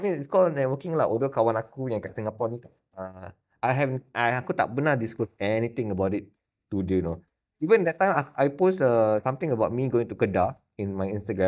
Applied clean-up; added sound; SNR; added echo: neural mask model DeepFilterNet 3.